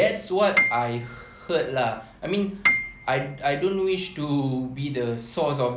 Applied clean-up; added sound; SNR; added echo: none; Piano; 3 dB; none.